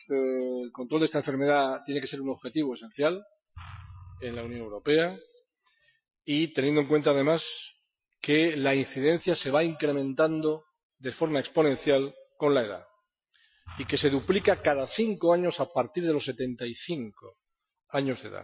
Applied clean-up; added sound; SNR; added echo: classical method Wiener filter.